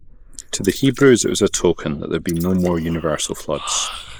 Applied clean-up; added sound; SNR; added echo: neural mask model Resemble Enhance denoiser.